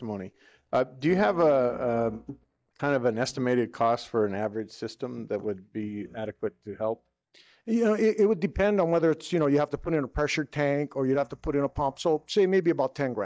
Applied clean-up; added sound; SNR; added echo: neural mask model DeepFilterNet 3.